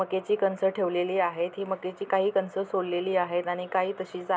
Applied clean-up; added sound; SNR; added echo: none; none; none; none.